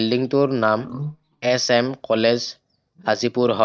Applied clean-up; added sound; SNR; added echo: neural mask model DeepFilterNet 3.